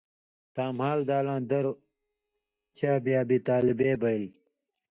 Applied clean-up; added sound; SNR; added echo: neural mask model DeepFilterNet 3.